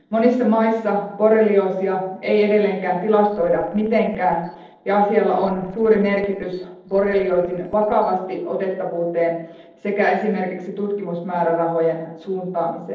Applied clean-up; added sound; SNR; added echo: neural separator model SepFormer DNS4.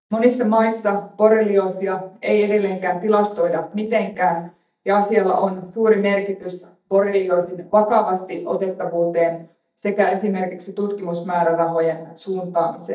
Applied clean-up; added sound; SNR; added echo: neural mask model DeepFilterNet 3.